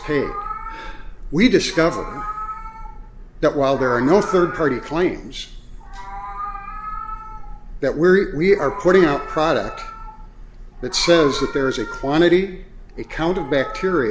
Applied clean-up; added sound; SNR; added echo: none; Meow; 13 dB; none.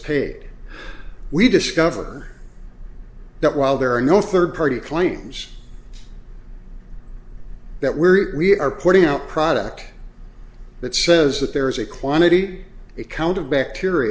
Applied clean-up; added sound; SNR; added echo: none; none; none; none.